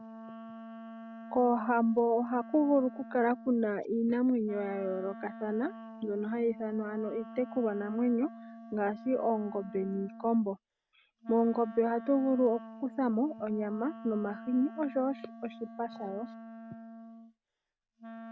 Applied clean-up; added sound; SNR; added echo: none; Wind instrument, woodwind instrument; 15 dB; none.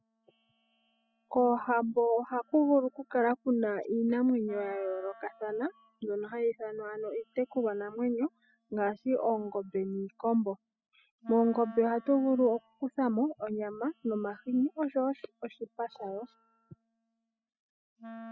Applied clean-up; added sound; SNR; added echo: classical method spectral subtraction.